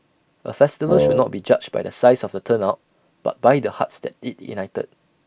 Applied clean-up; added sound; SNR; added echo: none; Wind instrument, woodwind instrument; -1 dB; none.